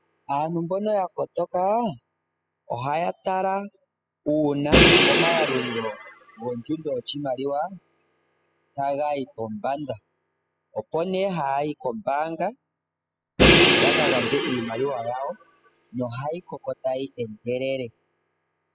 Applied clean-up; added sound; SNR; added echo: classical method spectral subtraction.